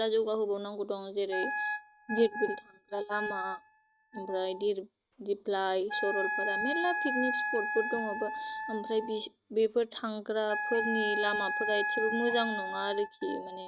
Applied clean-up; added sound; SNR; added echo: neural mask model RNNoise.